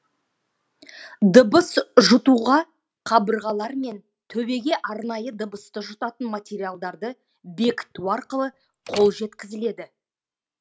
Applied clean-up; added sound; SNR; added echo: none; Slam; 16 dB; none.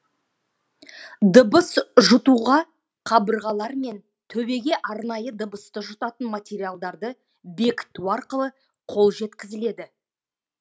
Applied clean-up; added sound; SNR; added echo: none; none; none; none.